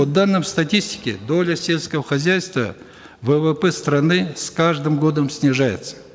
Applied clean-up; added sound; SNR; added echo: none; none; none; none.